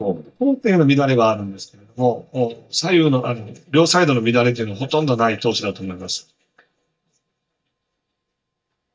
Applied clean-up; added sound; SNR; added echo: neural mask model DeepFilterNet 3.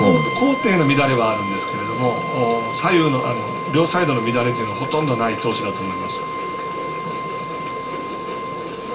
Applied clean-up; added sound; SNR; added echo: none; Brass instrument; 6 dB; reverberation time 0.2 s.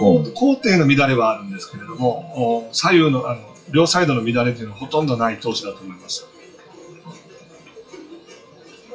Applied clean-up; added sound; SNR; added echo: classical method WPE with log-MMSE.